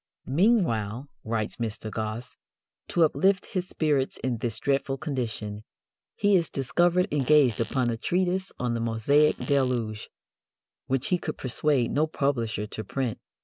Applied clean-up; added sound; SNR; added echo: none; Fart; 19 dB; none.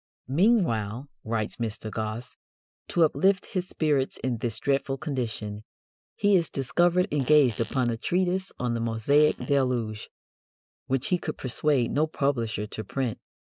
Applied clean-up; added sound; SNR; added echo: neural mask model DeepFilterNet 3.